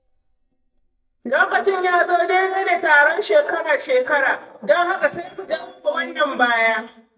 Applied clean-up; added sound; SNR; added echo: neural mask model DeepFilterNet 3.